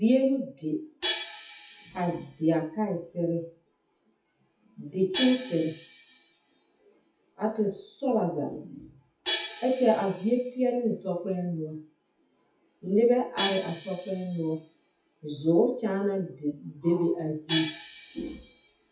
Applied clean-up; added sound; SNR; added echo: classical method WPE with log-MMSE.